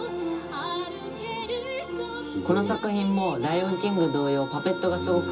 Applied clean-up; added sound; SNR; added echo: none; none; none; reverberation time 0.2 s.